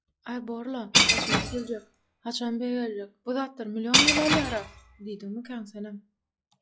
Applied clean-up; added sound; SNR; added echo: classical method log-MMSE.